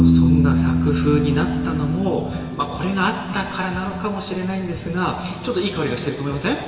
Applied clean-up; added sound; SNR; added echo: none; Piano; -1 dB; reverberation time 2.8 s.